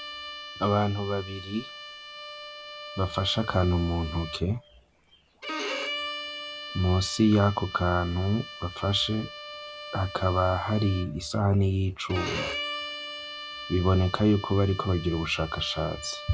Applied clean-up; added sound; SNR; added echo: none; Bowed string instrument; 11 dB; none.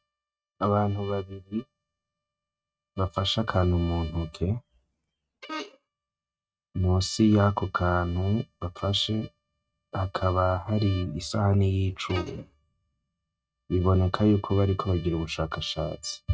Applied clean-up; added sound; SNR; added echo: neural mask model RNNoise.